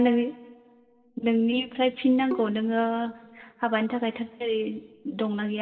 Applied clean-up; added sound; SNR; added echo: neural separator model SepFormer DNS4.